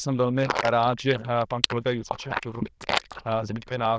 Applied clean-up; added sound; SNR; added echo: neural diffusion model UNIVERSE++.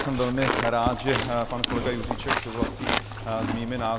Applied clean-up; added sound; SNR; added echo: none; Livestock, farm animals, working animals; 1 dB; none.